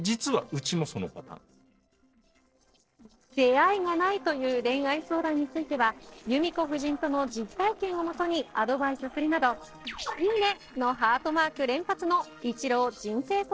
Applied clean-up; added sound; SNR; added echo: neural separator model SepFormer DNS4.